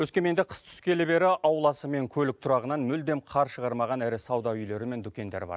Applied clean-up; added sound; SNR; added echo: none; none; none; none.